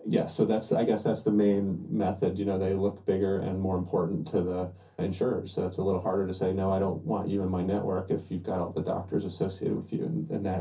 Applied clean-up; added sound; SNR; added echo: none; none; none; reverberation time 0.3 s.